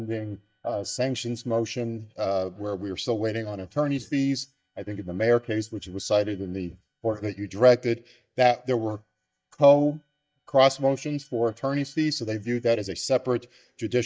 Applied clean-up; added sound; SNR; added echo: neural mask model DeepFilterNet 3.